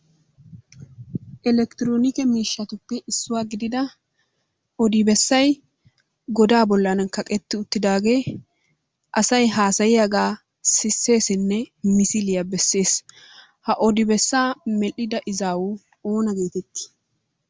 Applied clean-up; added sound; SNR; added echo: none; none; none; none.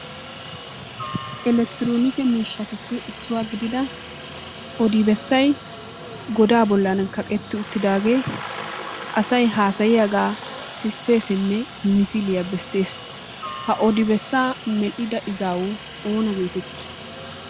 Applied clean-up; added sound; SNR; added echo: none; Aircraft; 13 dB; none.